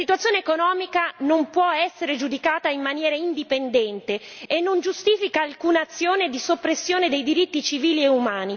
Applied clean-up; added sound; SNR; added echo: none; none; none; none.